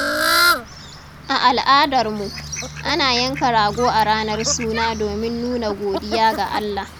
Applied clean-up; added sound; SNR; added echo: none; Fowl; 5 dB; none.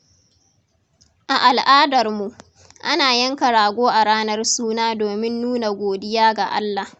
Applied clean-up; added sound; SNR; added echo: none; none; none; none.